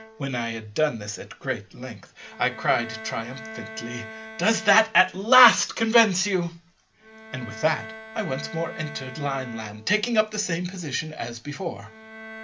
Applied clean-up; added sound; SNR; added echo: none; Bowed string instrument; 17 dB; none.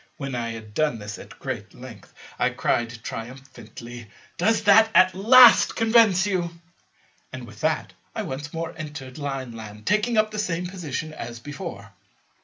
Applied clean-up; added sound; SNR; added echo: none; none; none; none.